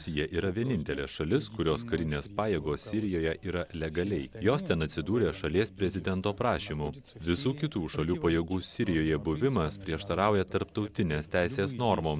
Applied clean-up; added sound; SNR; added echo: none; none; none; none.